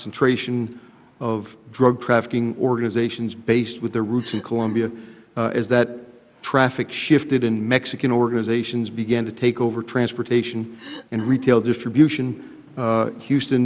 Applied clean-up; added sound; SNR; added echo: neural mask model Resemble Enhance denoiser.